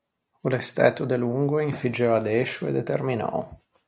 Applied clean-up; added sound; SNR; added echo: none; none; none; none.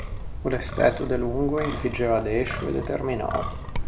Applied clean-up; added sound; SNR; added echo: none; Wind; 5 dB; reverberation time 0.5 s.